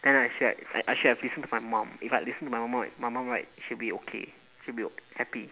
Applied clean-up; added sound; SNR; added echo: none; none; none; none.